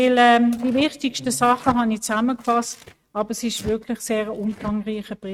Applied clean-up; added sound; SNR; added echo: neural mask model RNNoise.